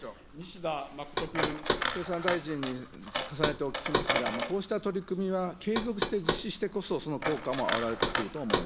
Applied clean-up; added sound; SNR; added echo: none; Coin (dropping) + Knock; -1 dB; none.